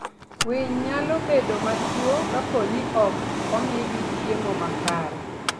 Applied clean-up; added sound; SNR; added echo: none; Mechanical fan; 1 dB; none.